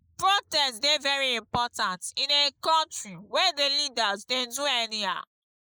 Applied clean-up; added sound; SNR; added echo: neural mask model Resemble Enhance denoiser.